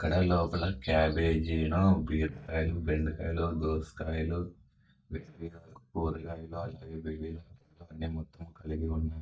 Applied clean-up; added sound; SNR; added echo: neural mask model DeepFilterNet 3.